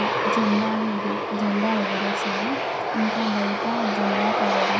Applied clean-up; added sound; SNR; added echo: none; Aircraft; -1 dB; reverberation time 0.3 s.